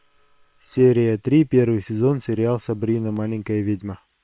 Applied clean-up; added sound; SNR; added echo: neural separator model SepFormer WHAM!.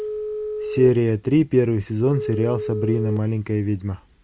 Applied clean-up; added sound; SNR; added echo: none; Telephone; 10 dB; none.